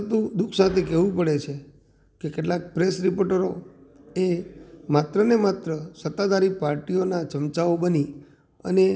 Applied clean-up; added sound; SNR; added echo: none; none; none; none.